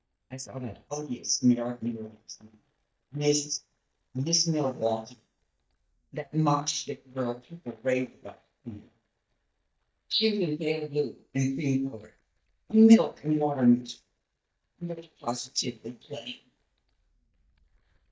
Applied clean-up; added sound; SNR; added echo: neural mask model DeepFilterNet 3.